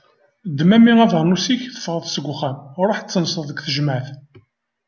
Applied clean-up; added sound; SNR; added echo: none; none; none; none.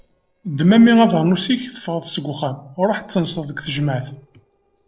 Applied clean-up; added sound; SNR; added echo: neural separator model SepFormer DNS4.